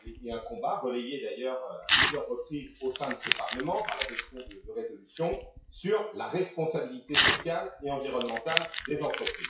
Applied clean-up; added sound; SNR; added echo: classical method WPE with log-MMSE.